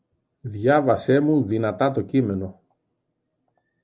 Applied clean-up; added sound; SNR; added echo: none; none; none; none.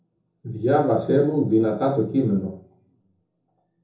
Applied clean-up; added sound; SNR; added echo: none; none; none; reverberation time 0.7 s.